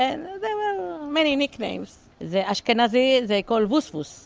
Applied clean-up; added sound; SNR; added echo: none; none; none; none.